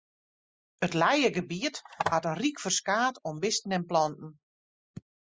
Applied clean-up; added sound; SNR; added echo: classical method spectral subtraction.